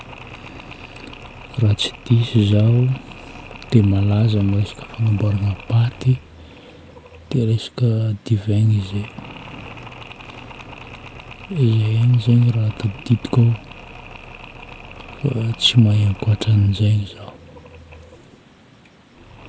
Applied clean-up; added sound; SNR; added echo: none; Mechanisms; 19 dB; none.